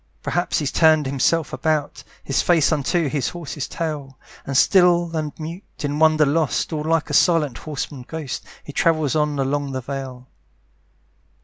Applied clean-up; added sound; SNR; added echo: none; none; none; none.